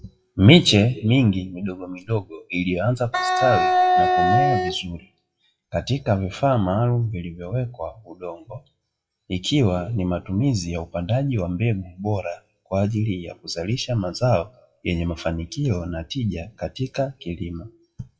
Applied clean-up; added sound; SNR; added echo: classical method WPE with log-MMSE.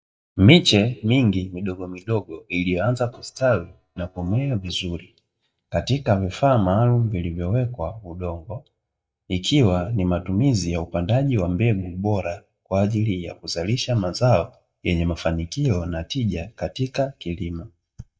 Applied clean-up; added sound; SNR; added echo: neural mask model DeepFilterNet 3.